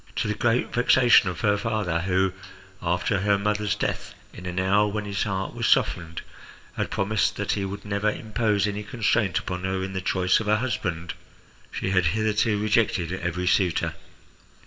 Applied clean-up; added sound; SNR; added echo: none; none; none; reverberation time 0.7 s.